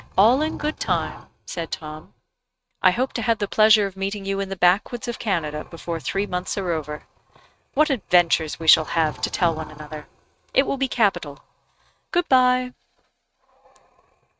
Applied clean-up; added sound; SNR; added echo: neural mask model RNNoise.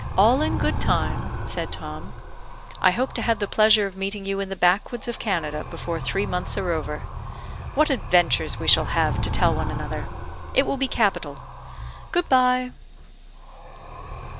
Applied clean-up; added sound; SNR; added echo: none; Animal; 5 dB; none.